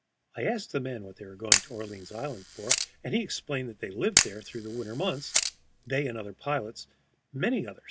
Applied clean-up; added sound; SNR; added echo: none; Camera; -3 dB; none.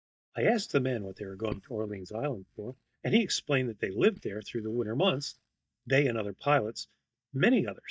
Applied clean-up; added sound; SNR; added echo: neural mask model DeepFilterNet 3.